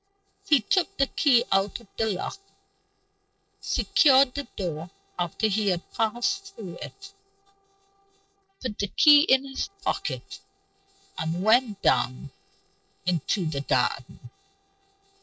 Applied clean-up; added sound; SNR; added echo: neural separator model SepFormer DNS4.